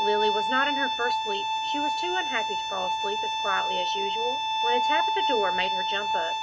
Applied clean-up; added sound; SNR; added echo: none; Bowed string instrument; -4 dB; none.